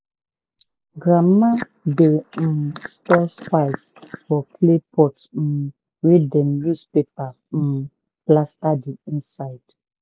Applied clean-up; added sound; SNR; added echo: neural mask model Resemble Enhance denoiser.